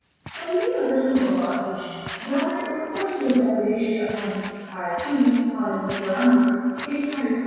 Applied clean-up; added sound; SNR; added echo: none; Walk, footsteps; 16 dB; reverberation time 2.0 s.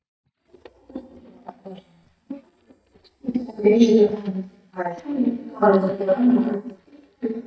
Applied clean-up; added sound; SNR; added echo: neural mask model DeepFilterNet 3.